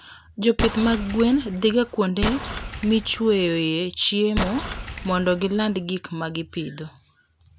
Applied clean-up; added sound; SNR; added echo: none; Explosion; 8 dB; none.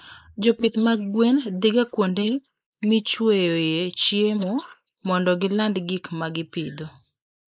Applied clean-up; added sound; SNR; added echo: neural mask model Resemble Enhance denoiser.